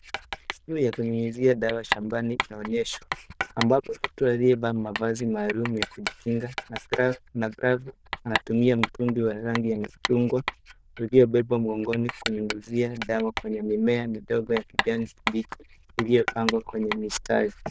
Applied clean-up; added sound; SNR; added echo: neural diffusion model UNIVERSE++.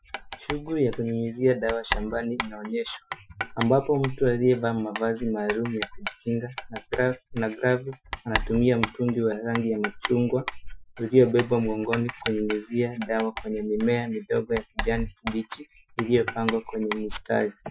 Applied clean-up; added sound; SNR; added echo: classical method Wiener filter.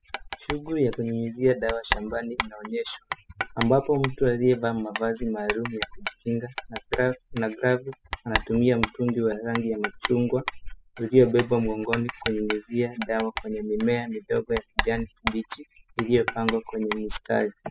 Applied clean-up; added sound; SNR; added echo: classical method spectral subtraction.